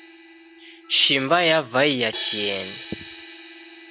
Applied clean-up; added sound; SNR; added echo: none; Crash cymbal; 15 dB; none.